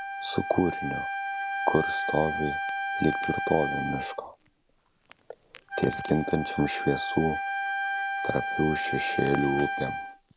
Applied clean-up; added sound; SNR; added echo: none; Wind instrument, woodwind instrument; 2 dB; none.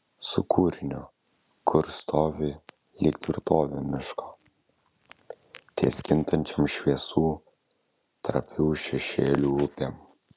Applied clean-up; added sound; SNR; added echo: none; none; none; none.